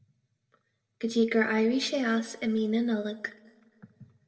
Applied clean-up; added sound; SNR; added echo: none; none; none; reverberation time 1.2 s.